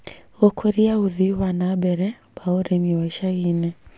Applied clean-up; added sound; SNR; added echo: none; none; none; none.